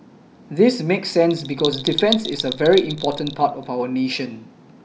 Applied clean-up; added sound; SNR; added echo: none; Bell; 9 dB; none.